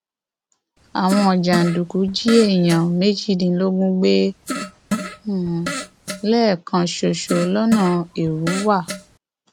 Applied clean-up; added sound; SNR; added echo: none; Fart; 10 dB; none.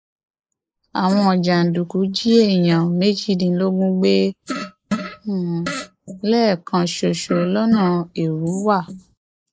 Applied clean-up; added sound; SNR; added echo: neural mask model Resemble Enhance denoiser.